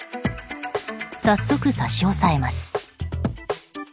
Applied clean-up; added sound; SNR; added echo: none; none; none; none.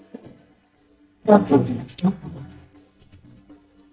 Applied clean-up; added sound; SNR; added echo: neural mask model DeepFilterNet 3.